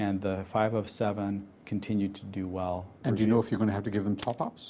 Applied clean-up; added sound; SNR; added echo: none; Coin (dropping); 16 dB; none.